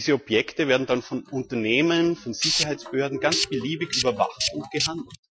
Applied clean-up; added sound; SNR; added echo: classical method Wiener filter.